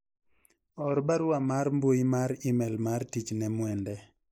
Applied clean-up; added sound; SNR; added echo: neural mask model Resemble Enhance denoiser.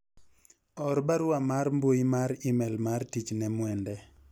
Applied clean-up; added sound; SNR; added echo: none; none; none; none.